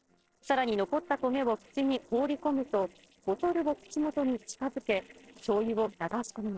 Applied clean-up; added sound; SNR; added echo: neural separator model SepFormer DNS4.